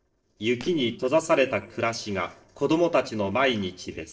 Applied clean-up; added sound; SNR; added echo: neural separator model SepFormer DNS4.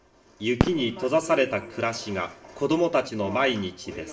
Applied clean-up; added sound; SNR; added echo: none; Fireworks; 6 dB; reverberation time 0.6 s.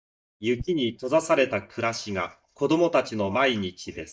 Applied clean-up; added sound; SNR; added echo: neural mask model DeepFilterNet 3.